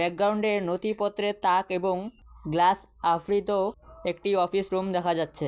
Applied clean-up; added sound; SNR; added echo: none; none; none; none.